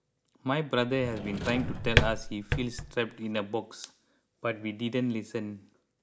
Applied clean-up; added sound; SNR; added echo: none; Drawer open or close; -1 dB; none.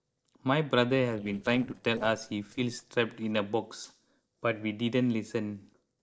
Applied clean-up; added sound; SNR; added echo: neural separator model SepFormer DNS4.